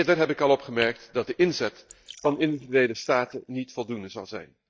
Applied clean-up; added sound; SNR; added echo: neural mask model DeepFilterNet 3.